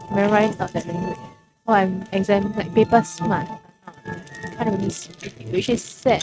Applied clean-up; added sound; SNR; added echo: neural mask model RNNoise.